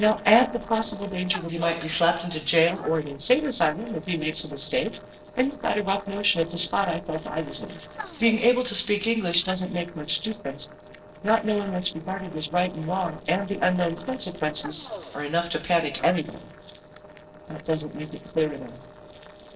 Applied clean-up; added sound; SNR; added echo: neural separator model SepFormer DNS4.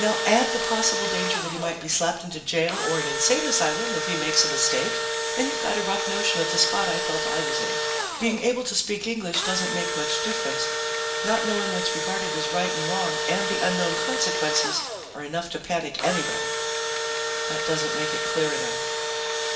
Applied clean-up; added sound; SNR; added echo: none; Engine / Drill; 0 dB; reverberation time 0.8 s.